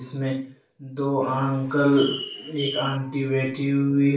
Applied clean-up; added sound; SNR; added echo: none; Bird; 11 dB; reverberation time 0.4 s.